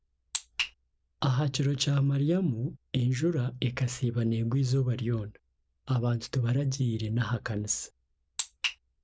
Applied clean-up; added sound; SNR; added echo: none; none; none; none.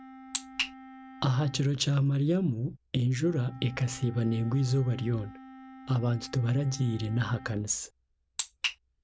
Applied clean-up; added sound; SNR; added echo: none; Wind instrument, woodwind instrument; 20 dB; none.